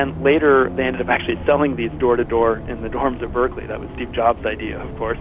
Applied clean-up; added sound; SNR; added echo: none; Bus; 10 dB; none.